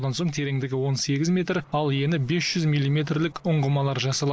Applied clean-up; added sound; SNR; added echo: none; none; none; none.